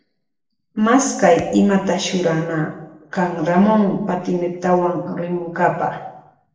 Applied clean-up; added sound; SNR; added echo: neural separator model SepFormer DNS4.